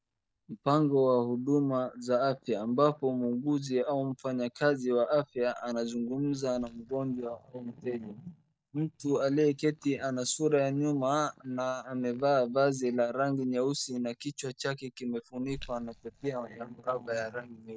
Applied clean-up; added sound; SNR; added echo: neural mask model DeepFilterNet 3.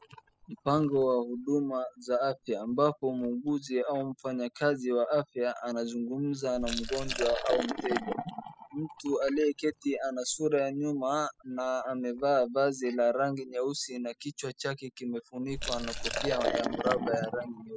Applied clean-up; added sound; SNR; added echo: classical method spectral subtraction.